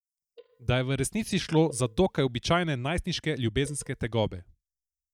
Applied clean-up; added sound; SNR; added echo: neural mask model DeepFilterNet 3.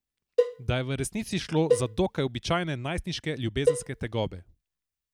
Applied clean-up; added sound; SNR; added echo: none; Cowbell; 1 dB; none.